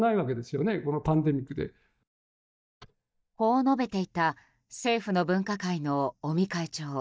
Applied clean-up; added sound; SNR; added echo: neural mask model DeepFilterNet 3.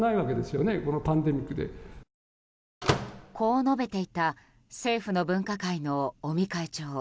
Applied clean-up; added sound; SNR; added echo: none; Slam / Microwave oven; 3 dB; none.